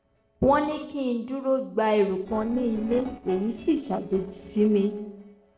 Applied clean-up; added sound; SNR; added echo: neural separator model SepFormer DNS4.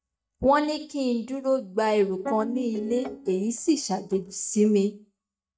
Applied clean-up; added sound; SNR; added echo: neural mask model DeepFilterNet 3.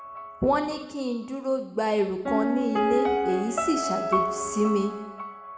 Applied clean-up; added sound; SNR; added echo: none; Piano; 2 dB; reverberation time 0.8 s.